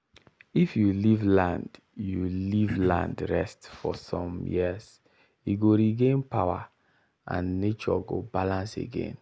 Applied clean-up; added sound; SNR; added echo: none; Cough; 8 dB; none.